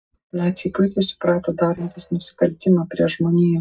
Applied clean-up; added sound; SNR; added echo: neural mask model DeepFilterNet 3.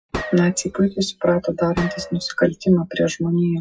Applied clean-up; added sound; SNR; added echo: classical method WPE with log-MMSE.